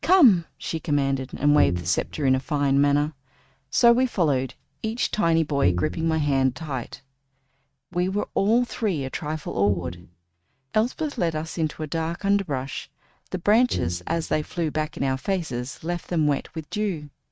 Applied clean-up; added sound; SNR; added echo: neural mask model RNNoise.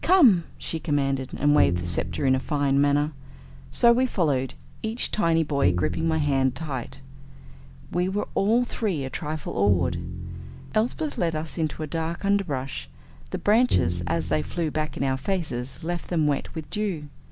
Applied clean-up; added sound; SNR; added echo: none; Bowed string instrument; 8 dB; none.